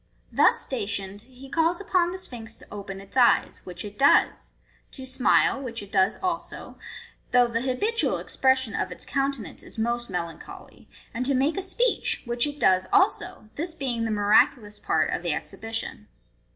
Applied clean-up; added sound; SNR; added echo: none; none; none; none.